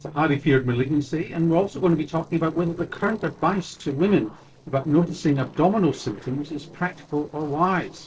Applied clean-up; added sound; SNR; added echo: neural separator model SepFormer DNS4.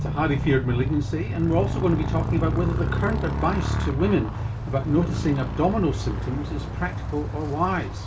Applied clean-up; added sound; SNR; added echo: none; Motorcycle; 1 dB; reverberation time 0.2 s.